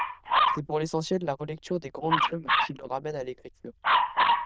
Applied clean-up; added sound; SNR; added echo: neural diffusion model UNIVERSE++.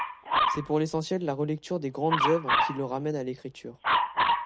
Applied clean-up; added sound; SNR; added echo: none; Dog; -2 dB; none.